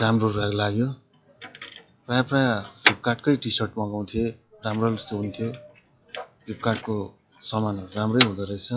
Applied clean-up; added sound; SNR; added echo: classical method log-MMSE.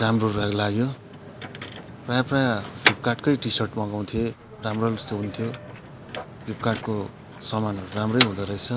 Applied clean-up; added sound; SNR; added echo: none; Motor vehicle (road); 7 dB; none.